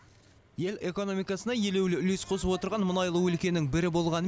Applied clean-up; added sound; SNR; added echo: none; none; none; none.